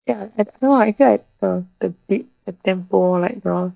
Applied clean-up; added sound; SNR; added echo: neural mask model DeepFilterNet 3.